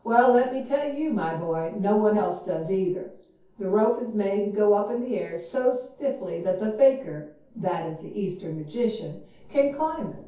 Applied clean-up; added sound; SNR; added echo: none; none; none; reverberation time 0.6 s.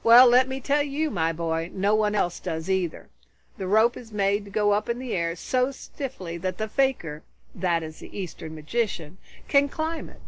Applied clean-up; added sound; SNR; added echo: none; none; none; none.